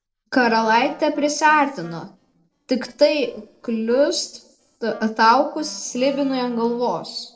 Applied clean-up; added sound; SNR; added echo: neural separator model SepFormer DNS4.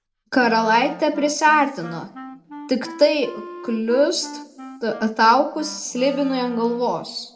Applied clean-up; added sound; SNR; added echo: none; Wind instrument, woodwind instrument; 17 dB; reverberation time 0.5 s.